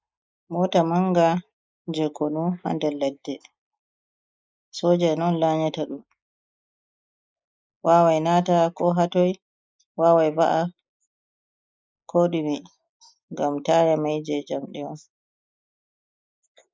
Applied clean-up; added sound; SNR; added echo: neural mask model Resemble Enhance denoiser.